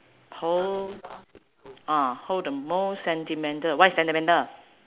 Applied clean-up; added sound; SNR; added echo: none; none; none; none.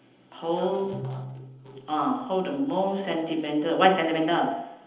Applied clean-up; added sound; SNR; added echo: none; Piano; 14 dB; reverberation time 0.9 s.